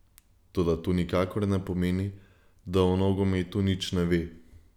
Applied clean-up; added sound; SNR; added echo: none; none; none; none.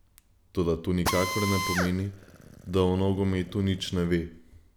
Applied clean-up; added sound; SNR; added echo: none; Drill; 7 dB; none.